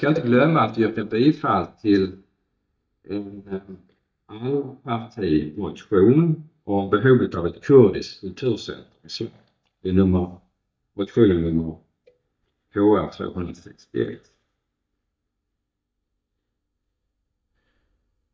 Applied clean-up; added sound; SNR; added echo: neural mask model DeepFilterNet 3.